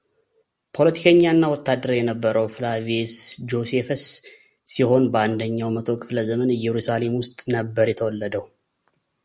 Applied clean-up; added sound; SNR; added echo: none; none; none; none.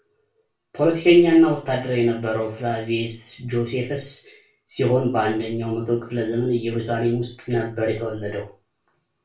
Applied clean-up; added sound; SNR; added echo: none; none; none; reverberation time 0.3 s.